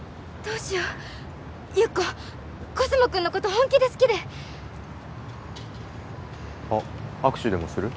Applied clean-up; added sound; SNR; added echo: none; none; none; none.